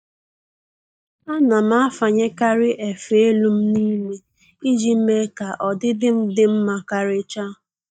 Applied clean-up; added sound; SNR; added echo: neural mask model DeepFilterNet 3.